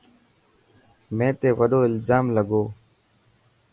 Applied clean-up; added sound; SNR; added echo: none; none; none; none.